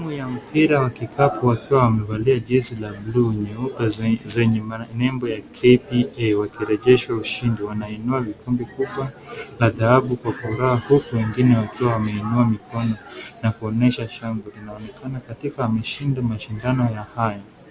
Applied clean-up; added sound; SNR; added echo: none; none; none; none.